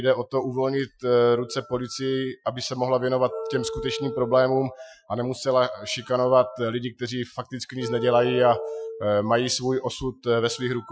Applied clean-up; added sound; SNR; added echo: classical method Wiener filter.